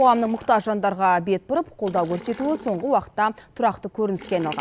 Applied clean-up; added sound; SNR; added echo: none; Liquid; 19 dB; none.